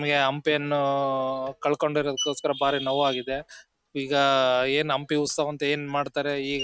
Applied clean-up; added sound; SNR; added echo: neural mask model RNNoise.